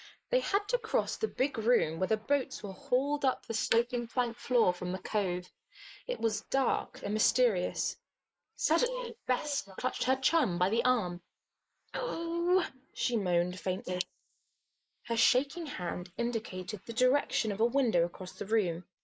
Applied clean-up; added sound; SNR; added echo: neural mask model Resemble Enhance denoiser.